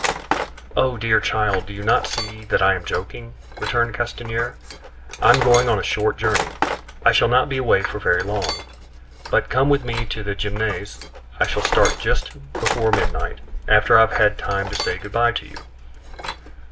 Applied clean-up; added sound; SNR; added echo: none; Tools; 9 dB; none.